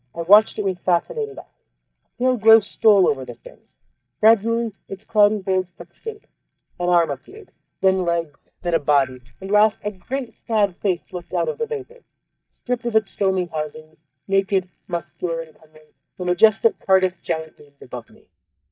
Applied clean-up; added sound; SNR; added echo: neural mask model DeepFilterNet 3.